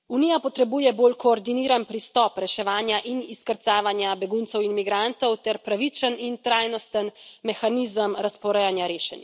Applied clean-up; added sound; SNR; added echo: none; none; none; none.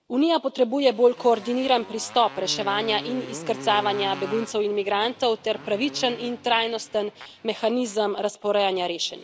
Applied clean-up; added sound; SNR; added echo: none; Motorcycle; 17 dB; none.